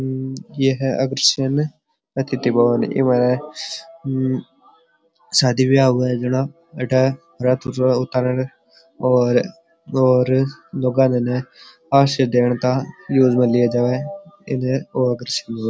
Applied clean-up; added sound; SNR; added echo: none; none; none; none.